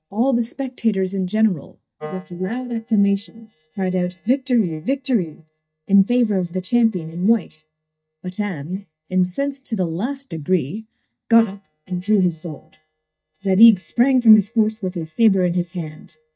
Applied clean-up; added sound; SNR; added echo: neural mask model DeepFilterNet 3.